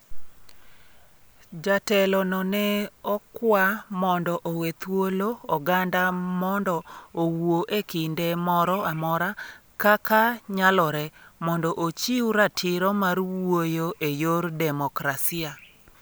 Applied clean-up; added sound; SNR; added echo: none; none; none; none.